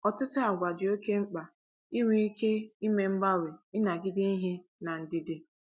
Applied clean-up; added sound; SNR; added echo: none; none; none; none.